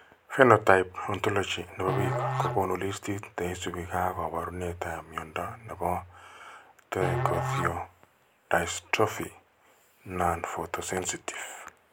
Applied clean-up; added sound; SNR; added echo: none; Musical instrument; 5 dB; none.